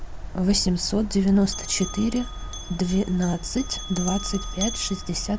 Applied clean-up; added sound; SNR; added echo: none; Bell; 13 dB; none.